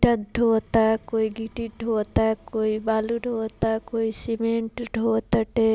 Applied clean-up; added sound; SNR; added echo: none; none; none; none.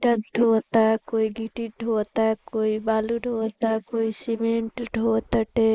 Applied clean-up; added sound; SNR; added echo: neural mask model Resemble Enhance denoiser.